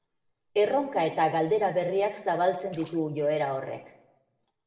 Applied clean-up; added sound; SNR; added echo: neural separator model SepFormer DNS4.